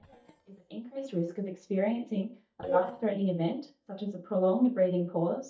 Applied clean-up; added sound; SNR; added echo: neural mask model DeepFilterNet 3.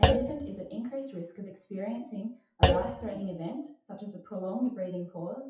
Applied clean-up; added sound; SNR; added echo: classical method WPE with log-MMSE.